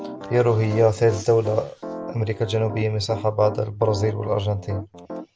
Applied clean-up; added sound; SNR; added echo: none; Piano; 13 dB; none.